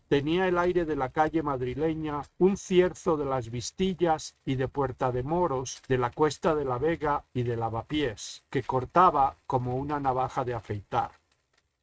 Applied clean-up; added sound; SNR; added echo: neural mask model RNNoise.